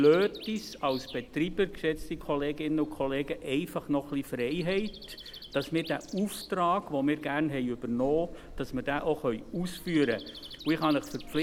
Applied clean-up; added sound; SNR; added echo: none; Wind + Bird; 16 dB; none.